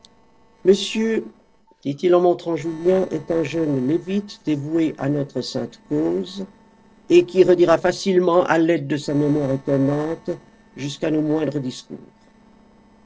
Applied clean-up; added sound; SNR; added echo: neural separator model SepFormer DNS4.